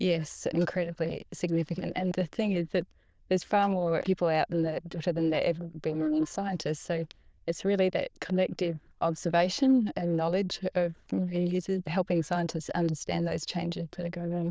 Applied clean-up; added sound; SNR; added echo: neural diffusion model UNIVERSE++.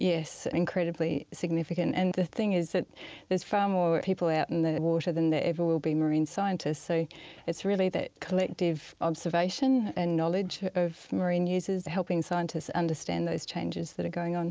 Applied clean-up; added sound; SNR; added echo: none; none; none; none.